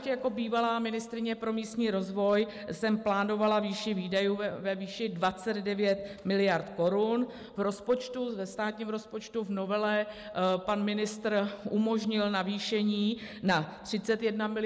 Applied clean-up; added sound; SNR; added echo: none; none; none; none.